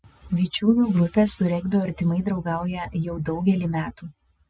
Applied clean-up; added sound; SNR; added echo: none; none; none; none.